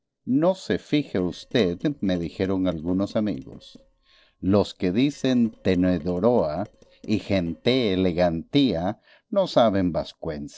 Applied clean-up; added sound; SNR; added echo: neural separator model SepFormer DNS4.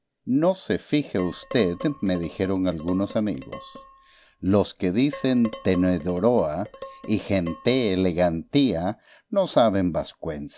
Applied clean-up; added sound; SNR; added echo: none; Dishes, pots, and pans; 18 dB; none.